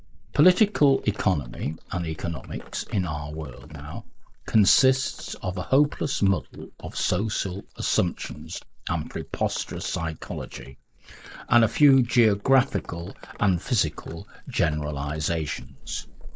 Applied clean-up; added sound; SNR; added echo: neural mask model Resemble Enhance denoiser.